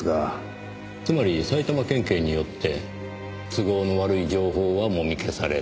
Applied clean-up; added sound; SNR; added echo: none; none; none; none.